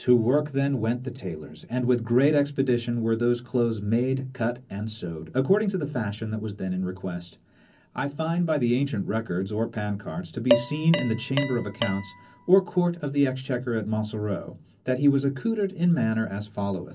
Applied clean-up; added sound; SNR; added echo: none; Dishes, pots, and pans; 6 dB; reverberation time 0.4 s.